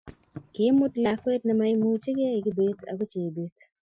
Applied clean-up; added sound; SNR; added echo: classical method Wiener filter.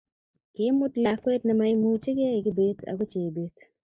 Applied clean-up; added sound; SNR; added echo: neural mask model DeepFilterNet 3.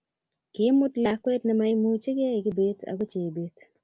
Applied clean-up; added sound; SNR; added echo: none; none; none; none.